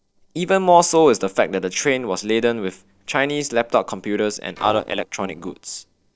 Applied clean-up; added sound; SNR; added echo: neural separator model SepFormer DNS4.